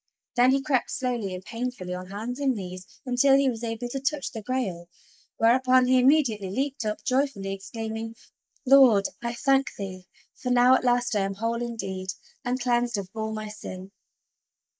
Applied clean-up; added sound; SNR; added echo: neural mask model Resemble Enhance denoiser.